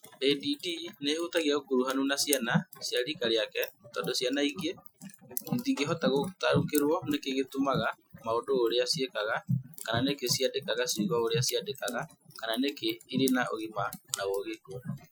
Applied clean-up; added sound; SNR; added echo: classical method Wiener filter.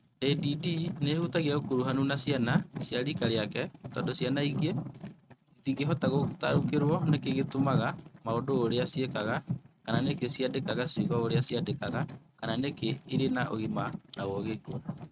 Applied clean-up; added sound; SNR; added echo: neural mask model RNNoise.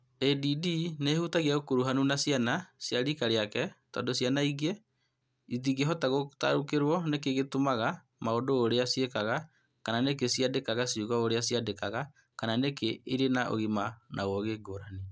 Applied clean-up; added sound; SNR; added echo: none; none; none; none.